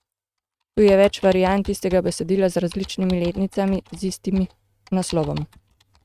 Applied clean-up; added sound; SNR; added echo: neural mask model RNNoise.